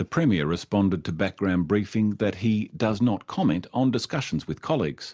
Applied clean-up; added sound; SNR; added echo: none; none; none; none.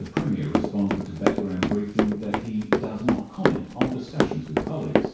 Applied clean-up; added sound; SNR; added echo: none; Run; -2 dB; reverberation time 0.6 s.